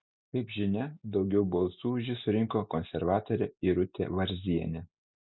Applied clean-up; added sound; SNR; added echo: none; none; none; none.